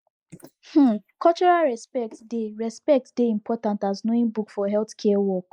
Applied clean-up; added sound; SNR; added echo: neural mask model Resemble Enhance denoiser.